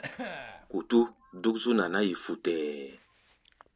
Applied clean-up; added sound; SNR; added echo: none; Chewing, mastication / Cough; 17 dB; none.